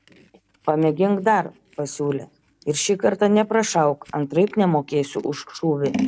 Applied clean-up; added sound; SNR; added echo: none; Scissors; 14 dB; none.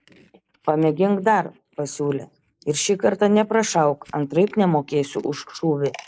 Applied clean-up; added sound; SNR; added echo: neural mask model Resemble Enhance denoiser.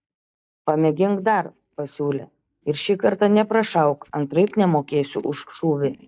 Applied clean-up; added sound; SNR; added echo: neural mask model DeepFilterNet 3.